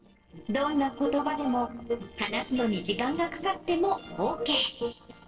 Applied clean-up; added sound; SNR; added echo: neural separator model SepFormer DNS4.